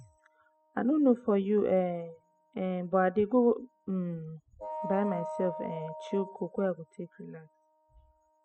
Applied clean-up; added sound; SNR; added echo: classical method spectral subtraction.